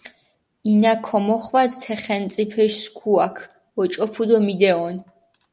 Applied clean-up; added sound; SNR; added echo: none; none; none; none.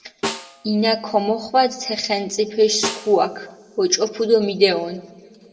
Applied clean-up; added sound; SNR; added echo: none; Snare drum; 14 dB; reverberation time 1.2 s.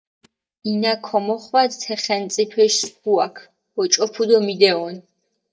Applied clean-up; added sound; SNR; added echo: neural mask model DeepFilterNet 3.